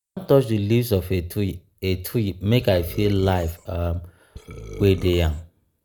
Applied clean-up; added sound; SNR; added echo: none; Burping, eructation; 15 dB; none.